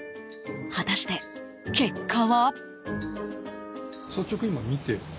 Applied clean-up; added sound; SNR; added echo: none; none; none; none.